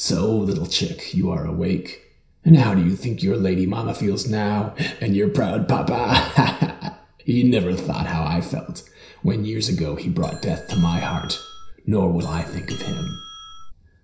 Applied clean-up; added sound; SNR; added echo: none; Doorbell; 15 dB; reverberation time 0.5 s.